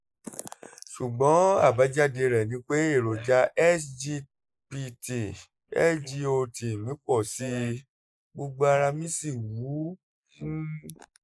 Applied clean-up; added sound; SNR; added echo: neural mask model Resemble Enhance denoiser.